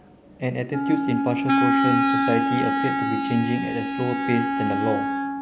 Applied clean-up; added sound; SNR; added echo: none; Wind instrument, woodwind instrument; -3 dB; none.